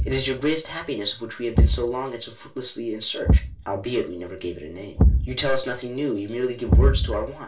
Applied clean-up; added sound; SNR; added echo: none; Thump, thud; -4 dB; reverberation time 0.3 s.